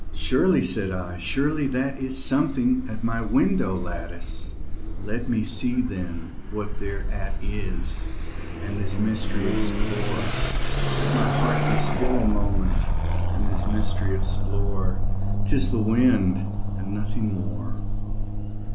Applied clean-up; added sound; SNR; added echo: none; Car passing by / Accelerating, revving, vroom; -4 dB; none.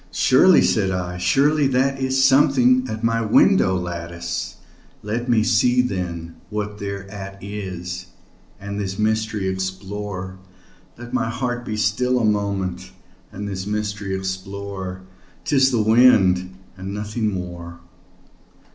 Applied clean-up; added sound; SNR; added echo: none; none; none; none.